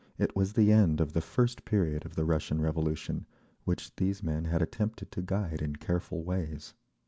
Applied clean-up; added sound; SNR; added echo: none; none; none; none.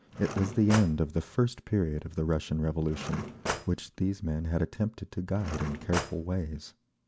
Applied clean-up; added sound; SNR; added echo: none; Cutlery, silverware / Drawer open or close; 8 dB; none.